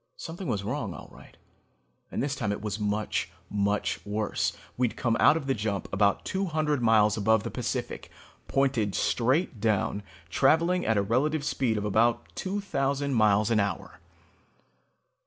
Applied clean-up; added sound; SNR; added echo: none; none; none; none.